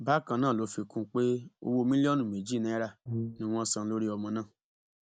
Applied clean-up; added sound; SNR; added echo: none; Brass instrument; 6 dB; none.